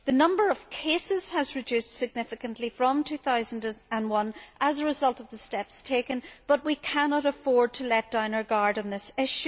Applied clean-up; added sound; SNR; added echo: none; none; none; none.